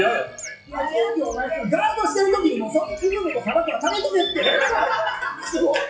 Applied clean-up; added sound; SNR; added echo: classical method WPE with log-MMSE.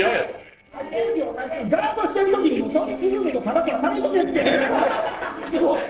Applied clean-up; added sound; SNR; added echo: neural separator model SepFormer DNS4.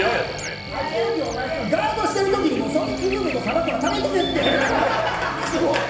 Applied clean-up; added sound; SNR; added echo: none; Buzz; 10 dB; reverberation time 1.1 s.